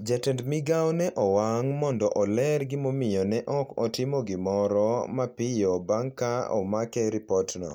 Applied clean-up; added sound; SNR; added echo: none; none; none; none.